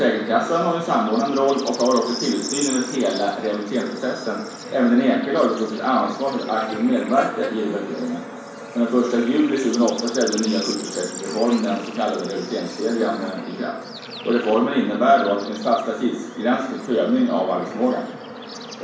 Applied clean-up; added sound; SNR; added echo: none; Bird / Insect; 12 dB; reverberation time 0.7 s.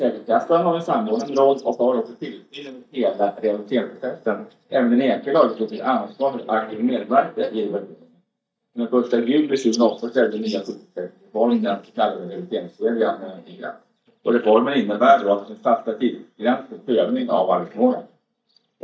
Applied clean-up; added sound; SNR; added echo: neural mask model DeepFilterNet 3.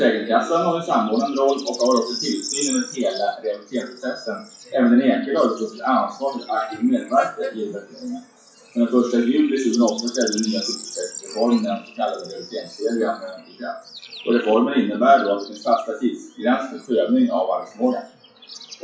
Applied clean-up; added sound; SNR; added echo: classical method WPE with log-MMSE.